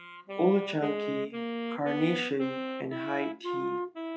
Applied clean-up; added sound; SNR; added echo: classical method log-MMSE.